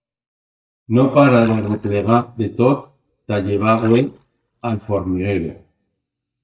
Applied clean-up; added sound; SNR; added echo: neural mask model DeepFilterNet 3.